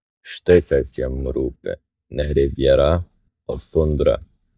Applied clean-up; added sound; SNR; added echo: neural mask model DeepFilterNet 3.